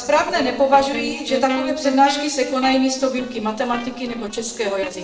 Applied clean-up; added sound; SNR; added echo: neural separator model SepFormer DNS4.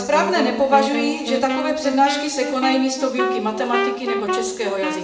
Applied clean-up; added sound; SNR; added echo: none; Wind instrument, woodwind instrument; 4 dB; reverberation time 0.9 s.